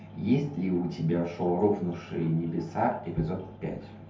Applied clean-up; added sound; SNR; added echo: none; none; none; reverberation time 0.5 s.